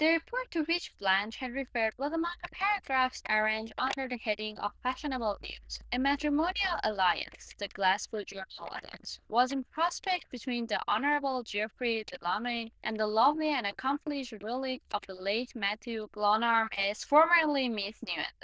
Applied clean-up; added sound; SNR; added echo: neural diffusion model UNIVERSE++.